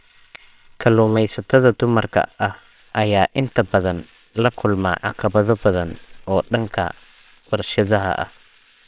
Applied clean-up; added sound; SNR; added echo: neural separator model SepFormer WHAMR!.